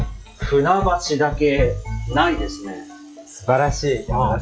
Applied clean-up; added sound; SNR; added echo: classical method log-MMSE.